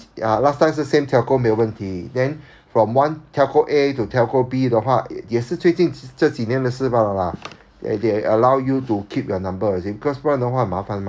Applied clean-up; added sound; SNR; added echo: none; none; none; none.